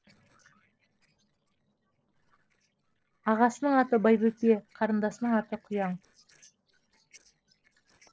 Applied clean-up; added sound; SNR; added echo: neural separator model SepFormer DNS4.